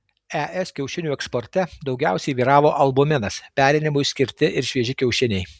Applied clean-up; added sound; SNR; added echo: none; none; none; none.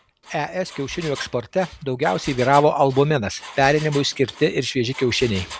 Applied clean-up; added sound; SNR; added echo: none; Engine; 18 dB; none.